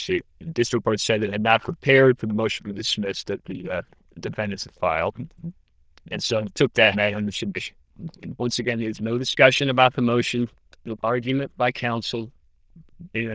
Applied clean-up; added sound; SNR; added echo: neural diffusion model UNIVERSE++.